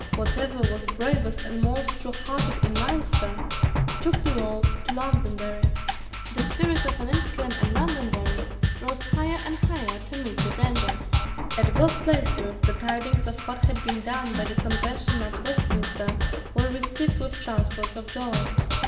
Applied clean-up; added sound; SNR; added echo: none; Percussion; -4 dB; reverberation time 2.1 s.